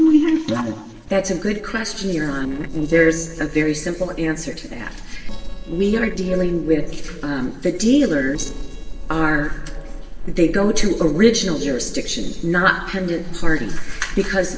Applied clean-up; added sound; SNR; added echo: neural separator model SepFormer DNS4.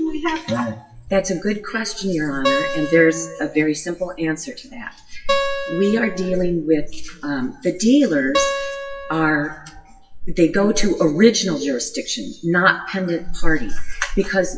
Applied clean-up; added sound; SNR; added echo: classical method WPE with log-MMSE.